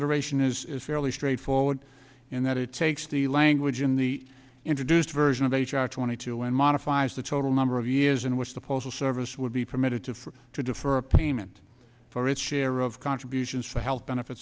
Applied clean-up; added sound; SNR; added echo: none; none; none; none.